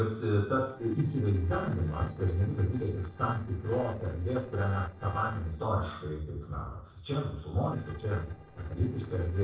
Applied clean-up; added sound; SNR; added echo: neural separator model SepFormer DNS4.